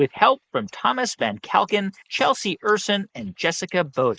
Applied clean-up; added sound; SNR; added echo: neural mask model Resemble Enhance denoiser.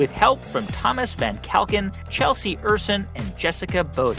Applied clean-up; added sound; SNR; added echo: none; none; none; none.